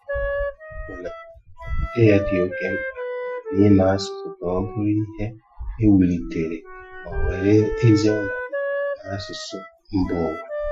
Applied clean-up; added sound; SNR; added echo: classical method Wiener filter.